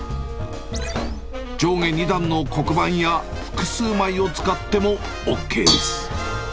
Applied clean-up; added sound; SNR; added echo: none; Dishes, pots, and pans / Bell; 7 dB; none.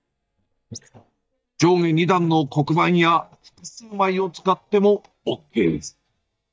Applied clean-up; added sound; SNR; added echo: neural mask model DeepFilterNet 3.